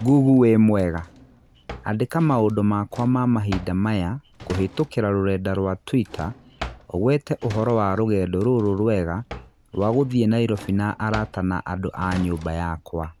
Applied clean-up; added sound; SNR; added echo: none; Drawer open or close; 19 dB; none.